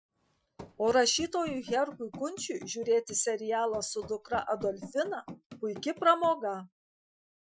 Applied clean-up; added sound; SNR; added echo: classical method Wiener filter.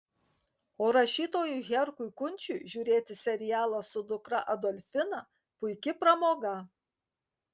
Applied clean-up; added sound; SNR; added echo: none; none; none; none.